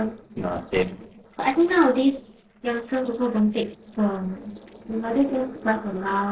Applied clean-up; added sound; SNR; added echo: neural separator model SepFormer DNS4.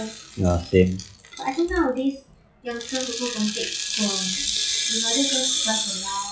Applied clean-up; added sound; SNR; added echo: classical method log-MMSE.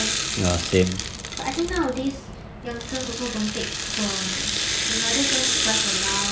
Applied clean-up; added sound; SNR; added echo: none; Rattle (instrument); -1 dB; none.